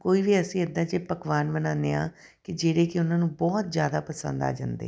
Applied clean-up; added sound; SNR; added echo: none; none; none; none.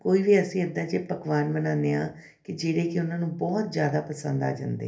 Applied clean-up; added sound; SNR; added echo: none; none; none; reverberation time 0.3 s.